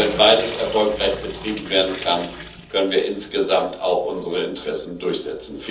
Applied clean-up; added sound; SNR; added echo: none; Drip / Sink (filling or washing); 16 dB; reverberation time 0.7 s.